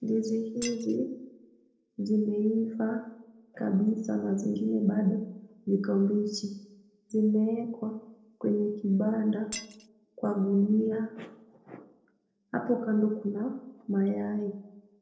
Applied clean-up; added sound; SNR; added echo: neural separator model SepFormer DNS4.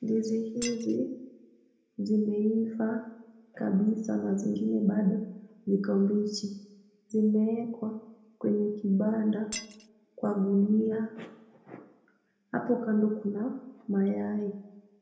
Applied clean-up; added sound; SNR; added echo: none; Shatter; 11 dB; reverberation time 0.7 s.